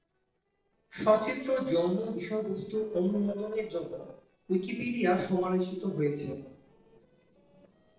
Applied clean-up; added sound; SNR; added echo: neural separator model SepFormer DNS4.